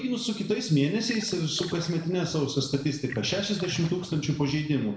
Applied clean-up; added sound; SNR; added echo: none; Splash, splatter; 18 dB; reverberation time 0.7 s.